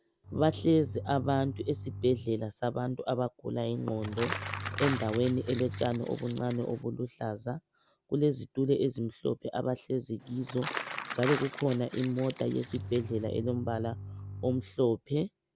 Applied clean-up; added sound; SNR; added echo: none; Crumpling, crinkling + Bowed string instrument; 9 dB; none.